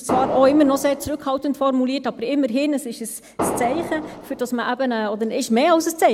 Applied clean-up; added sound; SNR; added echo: none; Fireworks; 7 dB; none.